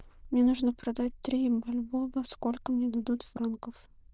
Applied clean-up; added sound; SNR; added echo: neural diffusion model UNIVERSE++.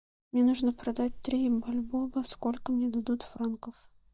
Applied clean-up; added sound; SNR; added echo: neural mask model DeepFilterNet 3.